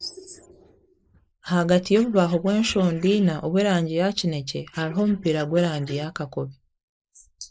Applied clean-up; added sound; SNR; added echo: neural mask model Resemble Enhance denoiser.